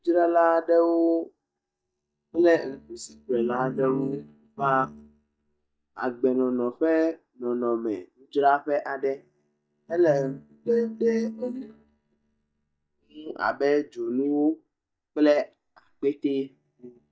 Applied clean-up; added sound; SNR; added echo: neural mask model DeepFilterNet 3.